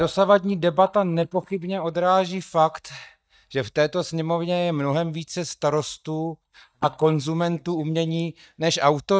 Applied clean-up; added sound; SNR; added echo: neural mask model DeepFilterNet 3.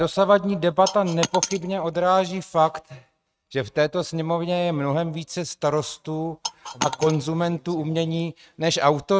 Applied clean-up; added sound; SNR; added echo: neural mask model RNNoise.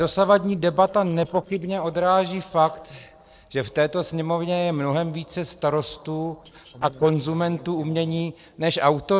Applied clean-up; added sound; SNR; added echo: neural separator model SepFormer DNS4.